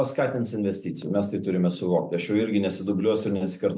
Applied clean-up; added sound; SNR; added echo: none; none; none; none.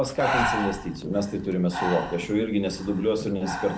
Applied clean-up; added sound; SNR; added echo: none; Breathing; 5 dB; none.